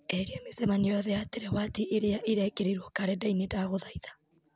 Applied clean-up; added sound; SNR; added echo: none; none; none; none.